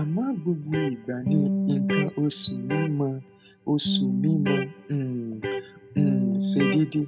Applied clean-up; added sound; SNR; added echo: none; Electric guitar; 1 dB; none.